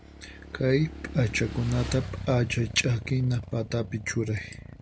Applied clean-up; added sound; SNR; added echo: none; Motorcycle / Engine; 11 dB; none.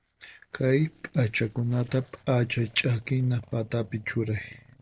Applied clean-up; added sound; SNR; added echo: neural separator model SepFormer DNS4.